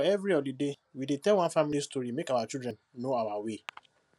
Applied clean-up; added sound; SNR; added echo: none; none; none; none.